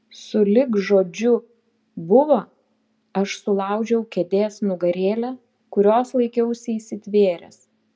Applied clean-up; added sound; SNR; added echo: none; none; none; none.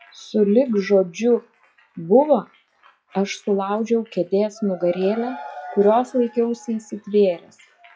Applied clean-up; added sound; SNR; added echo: classical method log-MMSE.